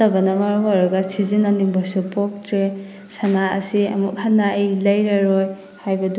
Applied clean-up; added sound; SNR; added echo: none; none; none; none.